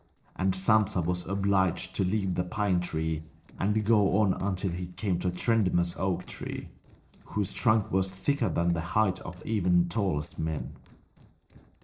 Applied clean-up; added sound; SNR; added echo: neural separator model SepFormer DNS4.